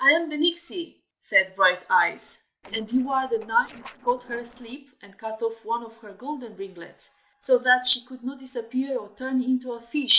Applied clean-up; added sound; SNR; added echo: neural separator model SepFormer DNS4.